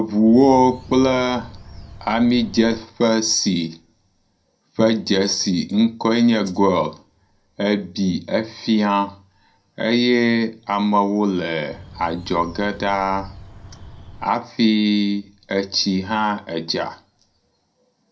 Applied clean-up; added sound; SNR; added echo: none; Bird; 18 dB; reverberation time 0.2 s.